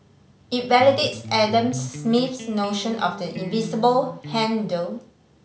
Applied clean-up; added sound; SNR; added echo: none; Electric guitar; 11 dB; none.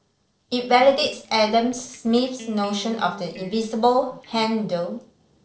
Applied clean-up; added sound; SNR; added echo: neural separator model SepFormer DNS4.